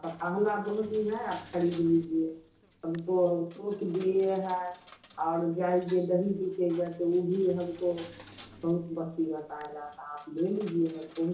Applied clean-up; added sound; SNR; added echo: none; Coin (dropping); 19 dB; reverberation time 0.7 s.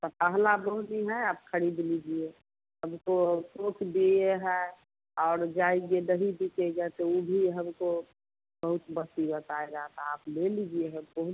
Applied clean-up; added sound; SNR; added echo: none; none; none; none.